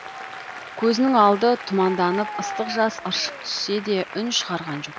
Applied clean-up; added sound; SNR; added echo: none; Applause; 12 dB; none.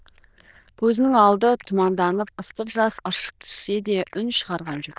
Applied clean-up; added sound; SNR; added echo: neural diffusion model UNIVERSE++.